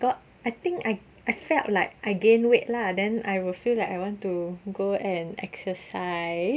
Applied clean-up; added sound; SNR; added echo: none; none; none; none.